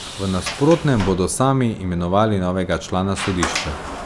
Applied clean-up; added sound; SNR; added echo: none; Sliding door; 10 dB; none.